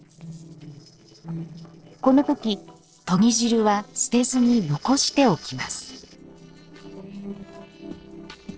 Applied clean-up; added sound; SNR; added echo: neural separator model SepFormer DNS4.